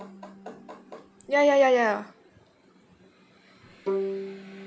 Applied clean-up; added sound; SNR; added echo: none; Bowed string instrument; 10 dB; none.